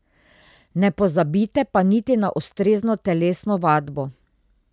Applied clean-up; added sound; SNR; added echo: none; none; none; none.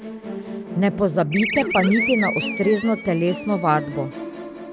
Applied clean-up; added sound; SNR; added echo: none; Animal + Musical instrument; 6 dB; none.